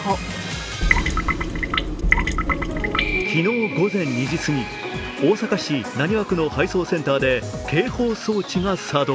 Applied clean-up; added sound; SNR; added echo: none; Trickle, dribble / Water tap, faucet; -1 dB; none.